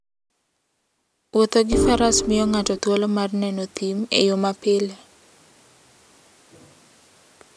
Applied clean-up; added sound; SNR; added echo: none; Organ; 0 dB; none.